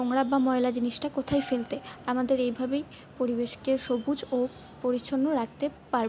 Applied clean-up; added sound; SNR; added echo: none; none; none; none.